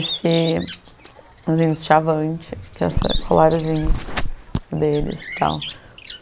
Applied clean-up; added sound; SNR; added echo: neural mask model Resemble Enhance denoiser.